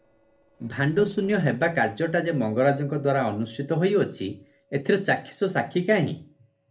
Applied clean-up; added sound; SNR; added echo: neural separator model SepFormer DNS4.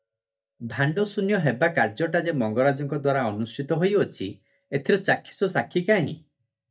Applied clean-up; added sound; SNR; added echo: neural mask model DeepFilterNet 3.